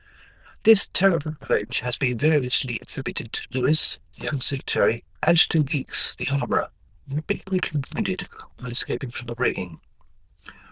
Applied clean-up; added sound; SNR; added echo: neural diffusion model UNIVERSE++.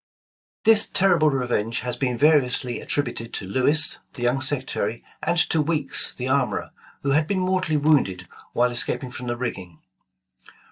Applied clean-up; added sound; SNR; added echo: neural mask model DeepFilterNet 3.